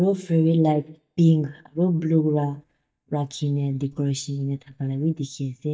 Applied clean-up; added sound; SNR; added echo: neural mask model DeepFilterNet 3.